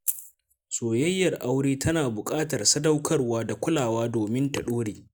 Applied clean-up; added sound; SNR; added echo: neural mask model Resemble Enhance denoiser.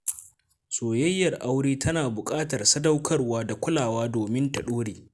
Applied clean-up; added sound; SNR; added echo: none; none; none; none.